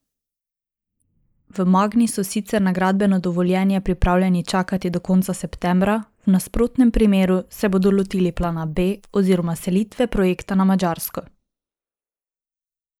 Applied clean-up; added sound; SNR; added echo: neural mask model Resemble Enhance denoiser.